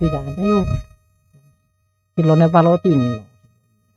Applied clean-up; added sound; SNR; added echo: neural mask model RNNoise.